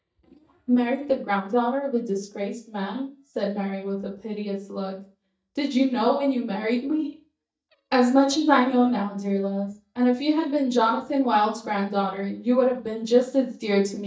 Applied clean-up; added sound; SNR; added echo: neural mask model DeepFilterNet 3.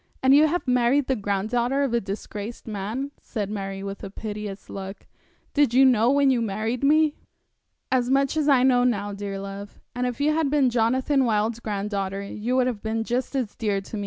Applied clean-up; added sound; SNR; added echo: none; none; none; none.